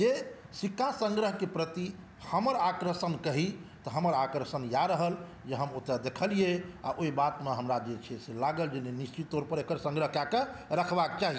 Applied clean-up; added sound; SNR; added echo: none; none; none; none.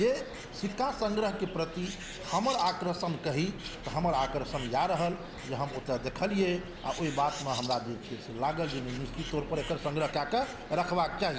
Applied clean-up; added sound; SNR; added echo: none; Bird; 11 dB; none.